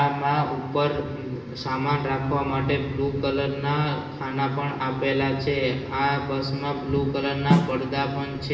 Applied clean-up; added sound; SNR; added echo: none; Snare drum; 0 dB; reverberation time 1.2 s.